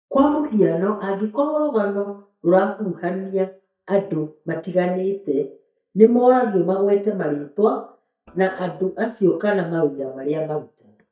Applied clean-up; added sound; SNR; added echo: neural mask model DeepFilterNet 3.